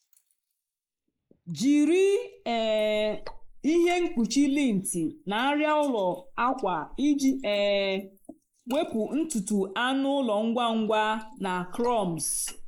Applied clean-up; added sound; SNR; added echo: neural mask model Resemble Enhance denoiser.